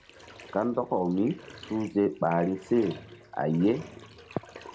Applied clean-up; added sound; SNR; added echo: none; Bathtub (filling or washing); 19 dB; none.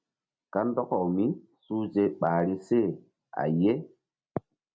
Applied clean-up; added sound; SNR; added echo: none; none; none; none.